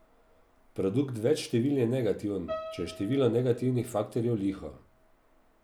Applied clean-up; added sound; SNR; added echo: none; Piano; 17 dB; none.